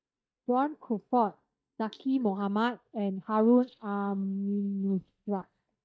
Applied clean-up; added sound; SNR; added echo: neural mask model DeepFilterNet 3.